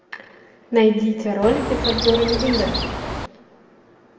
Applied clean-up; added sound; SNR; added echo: none; Chirp, tweet; 3 dB; reverberation time 1.5 s.